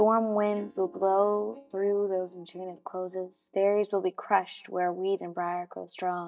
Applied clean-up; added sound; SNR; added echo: neural mask model DeepFilterNet 3.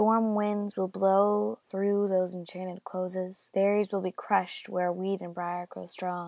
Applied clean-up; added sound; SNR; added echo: none; none; none; none.